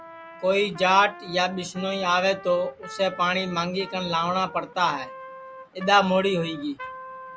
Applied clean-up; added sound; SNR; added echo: none; Trumpet; 16 dB; none.